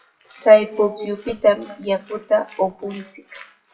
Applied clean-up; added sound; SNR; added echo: classical method WPE with log-MMSE.